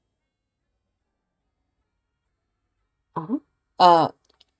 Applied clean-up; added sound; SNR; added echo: neural mask model DeepFilterNet 3.